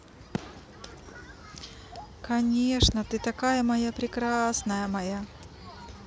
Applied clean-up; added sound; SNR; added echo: none; Fireworks; 19 dB; none.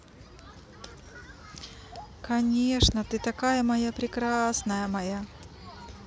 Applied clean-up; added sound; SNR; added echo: none; none; none; none.